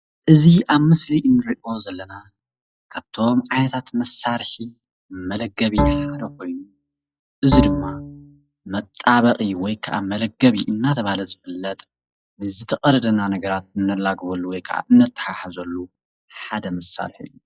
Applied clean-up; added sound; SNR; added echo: classical method log-MMSE.